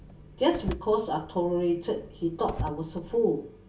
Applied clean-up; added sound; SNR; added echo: none; Car; 11 dB; reverberation time 0.2 s.